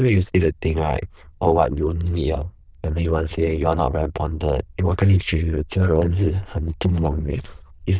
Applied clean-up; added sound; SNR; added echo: neural diffusion model UNIVERSE++.